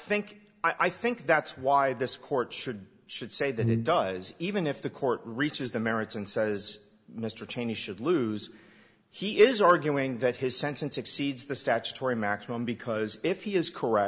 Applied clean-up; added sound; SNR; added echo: none; Brass instrument; 1 dB; none.